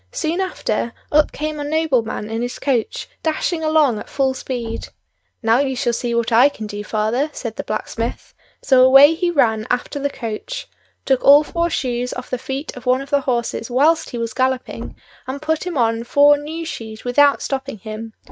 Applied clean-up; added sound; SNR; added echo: neural mask model RNNoise.